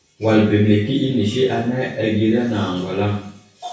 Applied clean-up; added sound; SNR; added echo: none; none; none; reverberation time 0.6 s.